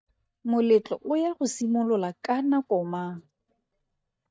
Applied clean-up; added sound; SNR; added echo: neural mask model DeepFilterNet 3.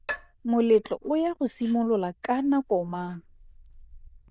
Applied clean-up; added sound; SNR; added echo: neural diffusion model UNIVERSE++.